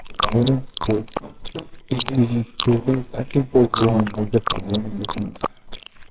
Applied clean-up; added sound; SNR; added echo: neural separator model SepFormer WHAMR!.